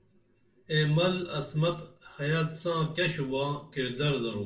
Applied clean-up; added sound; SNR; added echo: none; none; none; reverberation time 0.3 s.